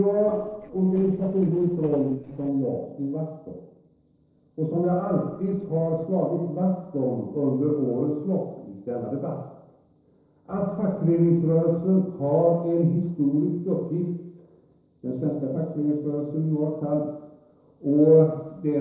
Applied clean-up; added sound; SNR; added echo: neural separator model SepFormer DNS4.